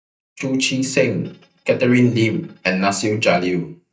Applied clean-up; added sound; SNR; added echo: neural mask model DeepFilterNet 3.